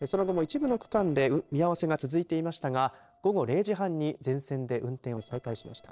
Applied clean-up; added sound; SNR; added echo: neural separator model SepFormer DNS4.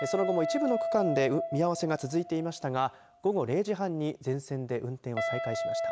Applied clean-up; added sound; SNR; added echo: none; Guitar; 5 dB; none.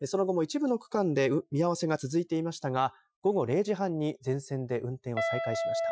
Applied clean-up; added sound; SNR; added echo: classical method Wiener filter.